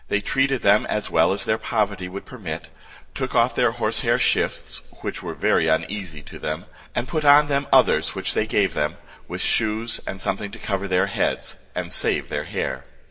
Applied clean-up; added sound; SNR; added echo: none; none; none; reverberation time 1.2 s.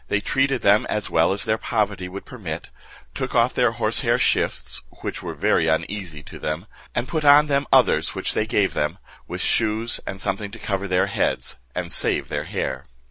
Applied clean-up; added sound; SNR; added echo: none; none; none; none.